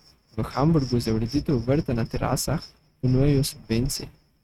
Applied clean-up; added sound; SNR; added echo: neural mask model RNNoise.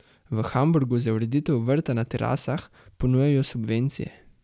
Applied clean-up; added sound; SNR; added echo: none; none; none; none.